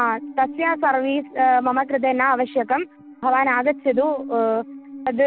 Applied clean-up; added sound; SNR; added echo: none; Musical instrument; 16 dB; none.